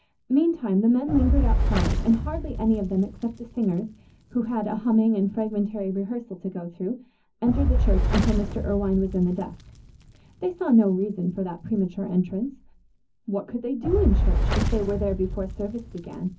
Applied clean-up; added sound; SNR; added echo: none; Fire; 2 dB; reverberation time 0.4 s.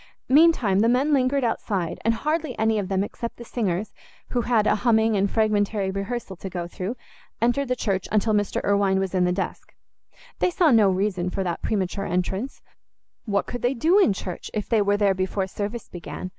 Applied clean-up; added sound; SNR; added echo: none; none; none; none.